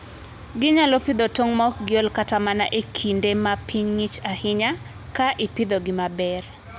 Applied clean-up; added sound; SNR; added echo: none; none; none; none.